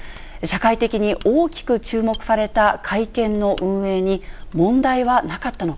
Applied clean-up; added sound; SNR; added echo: none; Mechanisms; 19 dB; none.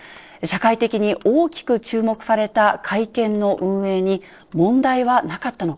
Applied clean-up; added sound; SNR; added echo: neural separator model SepFormer DNS4.